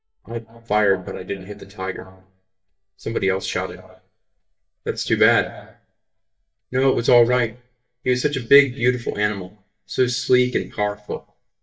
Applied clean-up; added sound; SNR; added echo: neural mask model DeepFilterNet 3.